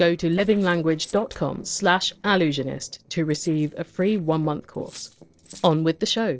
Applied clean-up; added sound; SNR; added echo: neural separator model SepFormer DNS4.